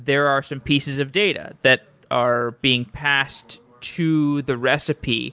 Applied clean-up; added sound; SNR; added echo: none; none; none; none.